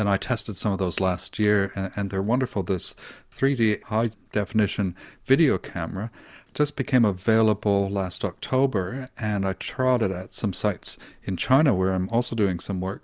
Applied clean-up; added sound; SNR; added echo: none; none; none; none.